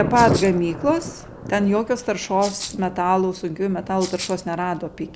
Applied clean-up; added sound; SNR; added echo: none; Thunder + Rattle (instrument); 9 dB; none.